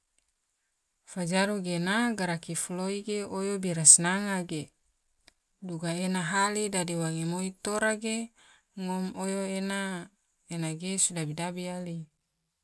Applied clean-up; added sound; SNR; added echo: none; none; none; none.